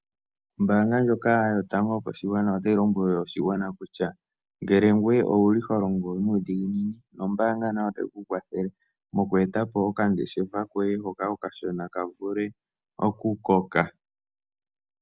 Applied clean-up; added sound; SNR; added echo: none; none; none; none.